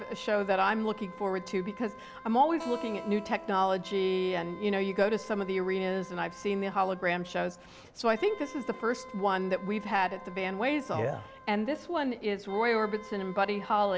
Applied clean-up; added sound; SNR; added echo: none; Wind instrument, woodwind instrument + Acoustic guitar; 17 dB; none.